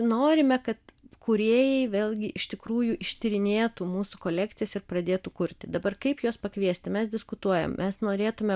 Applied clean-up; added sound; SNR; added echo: none; none; none; none.